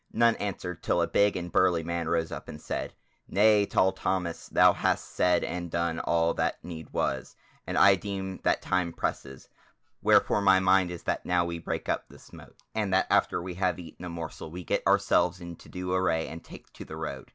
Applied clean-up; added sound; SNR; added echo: none; none; none; none.